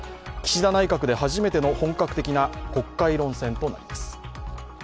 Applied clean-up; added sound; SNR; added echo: none; none; none; none.